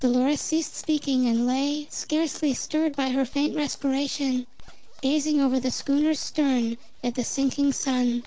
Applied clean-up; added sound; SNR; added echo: none; Zipper (clothing); 17 dB; none.